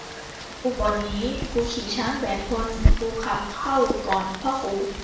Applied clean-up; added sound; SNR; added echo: none; Rain; 1 dB; reverberation time 0.6 s.